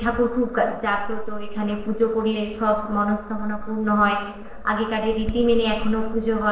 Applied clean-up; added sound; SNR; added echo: neural separator model SepFormer DNS4.